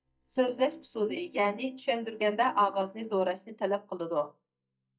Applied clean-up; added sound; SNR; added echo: neural mask model DeepFilterNet 3.